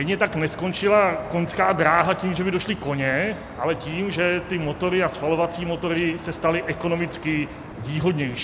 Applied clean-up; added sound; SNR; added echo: none; Traffic noise, roadway noise; 15 dB; none.